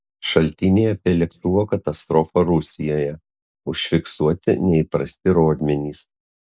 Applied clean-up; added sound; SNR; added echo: neural mask model Resemble Enhance denoiser.